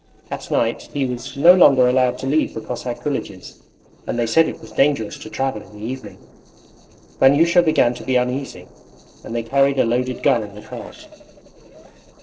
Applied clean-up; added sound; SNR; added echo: neural separator model SepFormer DNS4.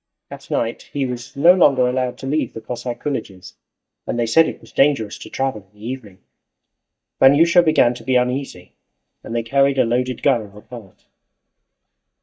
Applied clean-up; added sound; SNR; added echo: neural mask model DeepFilterNet 3.